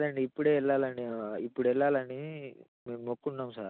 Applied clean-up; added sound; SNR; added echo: none; none; none; none.